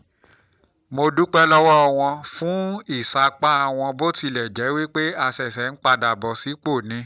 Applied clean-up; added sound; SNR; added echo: none; none; none; none.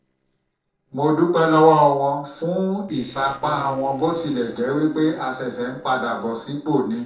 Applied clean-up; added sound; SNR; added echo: neural separator model SepFormer DNS4.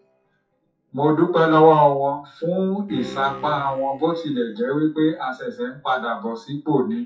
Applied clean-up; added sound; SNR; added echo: classical method WPE with log-MMSE.